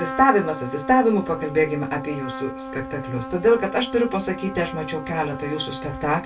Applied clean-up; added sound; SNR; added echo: none; Trumpet; 10 dB; reverberation time 0.2 s.